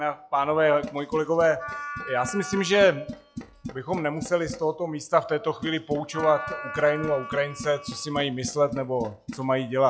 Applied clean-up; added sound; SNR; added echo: classical method log-MMSE.